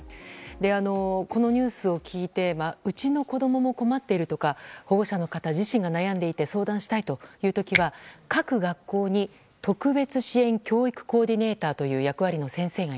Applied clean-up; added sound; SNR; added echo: none; Finger snapping; 8 dB; none.